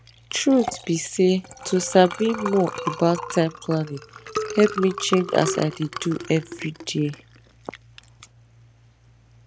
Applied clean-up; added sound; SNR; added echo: none; Liquid; 11 dB; none.